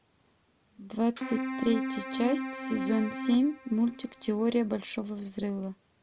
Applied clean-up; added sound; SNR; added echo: none; Keyboard (musical); 6 dB; none.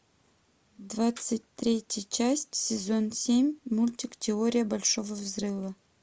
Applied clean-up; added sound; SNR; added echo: none; none; none; none.